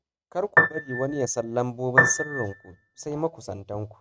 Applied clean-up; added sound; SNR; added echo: neural mask model RNNoise.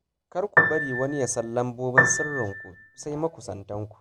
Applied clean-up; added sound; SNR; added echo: none; Piano; -4 dB; none.